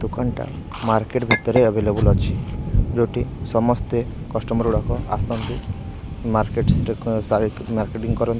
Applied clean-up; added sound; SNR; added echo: none; Chink, clink + Thunder; 2 dB; none.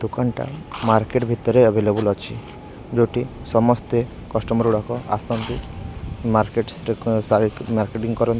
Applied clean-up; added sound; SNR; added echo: none; none; none; none.